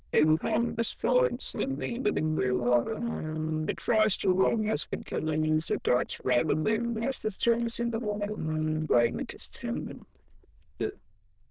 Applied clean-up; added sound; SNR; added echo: neural diffusion model UNIVERSE++.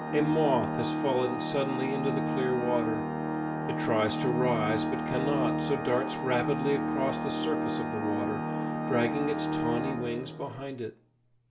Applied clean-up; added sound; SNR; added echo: none; Organ; 0 dB; none.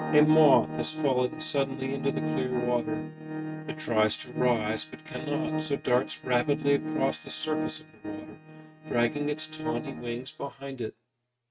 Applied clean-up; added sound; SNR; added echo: neural mask model RNNoise.